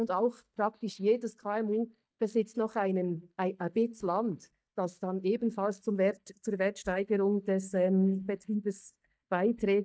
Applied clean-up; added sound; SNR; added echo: neural mask model DeepFilterNet 3.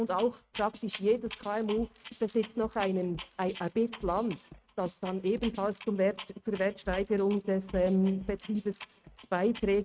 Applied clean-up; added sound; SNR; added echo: neural mask model RNNoise.